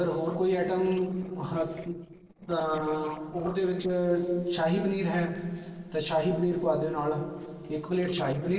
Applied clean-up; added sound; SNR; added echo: neural separator model SepFormer DNS4.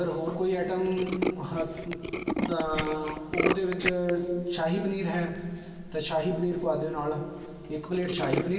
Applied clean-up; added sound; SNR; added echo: none; Tools; 5 dB; reverberation time 0.2 s.